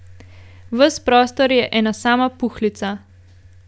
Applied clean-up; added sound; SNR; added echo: none; none; none; none.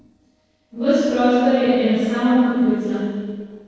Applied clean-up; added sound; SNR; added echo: neural separator model SepFormer DNS4.